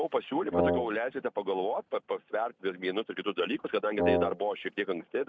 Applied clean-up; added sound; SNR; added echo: none; Wind instrument, woodwind instrument; -2 dB; none.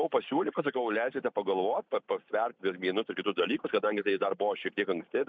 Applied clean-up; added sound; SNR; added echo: neural mask model Resemble Enhance denoiser.